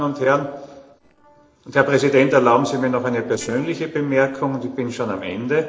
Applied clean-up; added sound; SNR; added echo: neural separator model SepFormer DNS4.